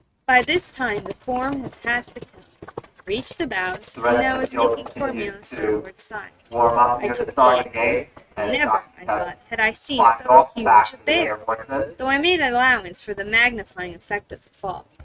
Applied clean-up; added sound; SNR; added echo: neural mask model RNNoise.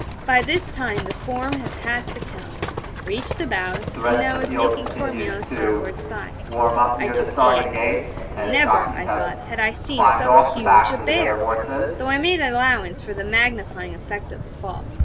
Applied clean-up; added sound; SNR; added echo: none; Livestock, farm animals, working animals; -4 dB; none.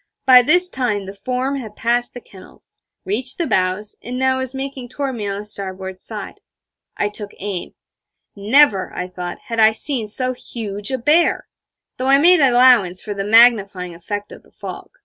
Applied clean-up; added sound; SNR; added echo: none; none; none; none.